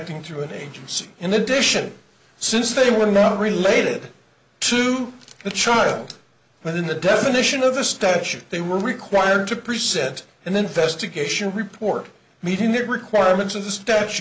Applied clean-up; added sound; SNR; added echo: none; none; none; none.